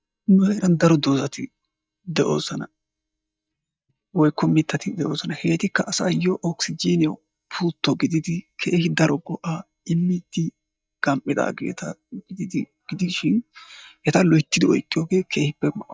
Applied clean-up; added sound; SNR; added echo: neural mask model DeepFilterNet 3.